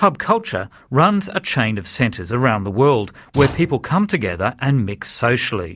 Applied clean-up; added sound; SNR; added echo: none; Slam / Tools; 12 dB; none.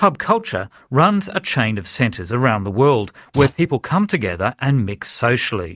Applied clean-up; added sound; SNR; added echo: neural mask model RNNoise.